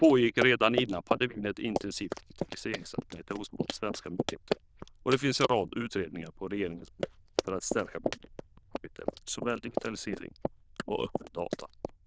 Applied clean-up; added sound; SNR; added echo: neural diffusion model UNIVERSE++.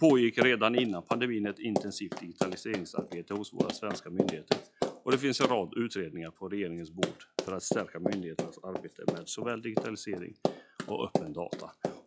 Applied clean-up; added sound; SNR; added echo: classical method log-MMSE.